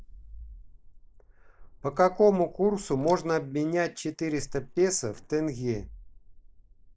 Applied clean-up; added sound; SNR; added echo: neural mask model Resemble Enhance denoiser.